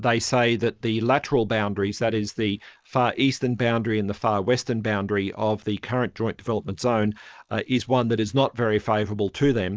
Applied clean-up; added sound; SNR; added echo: neural mask model Resemble Enhance denoiser.